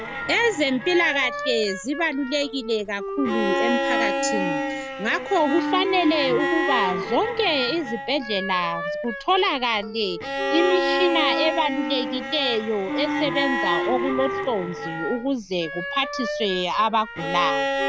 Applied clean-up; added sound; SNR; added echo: none; Bowed string instrument + Wind instrument, woodwind instrument; 3 dB; none.